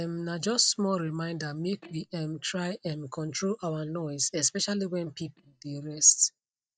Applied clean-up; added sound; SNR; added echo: neural mask model DeepFilterNet 3.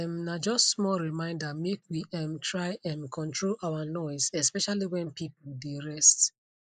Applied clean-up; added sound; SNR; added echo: neural mask model Resemble Enhance denoiser.